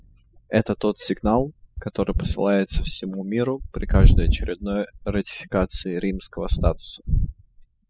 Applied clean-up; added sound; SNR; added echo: classical method spectral subtraction.